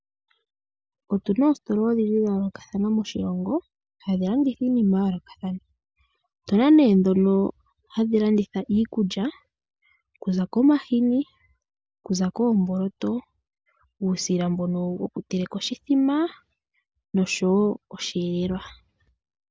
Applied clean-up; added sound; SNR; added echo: none; none; none; none.